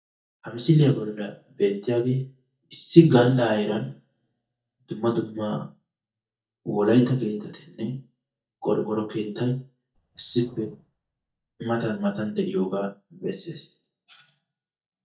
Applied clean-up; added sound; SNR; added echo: neural mask model DeepFilterNet 3.